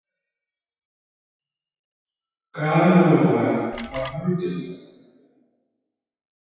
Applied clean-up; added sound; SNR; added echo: classical method WPE with log-MMSE.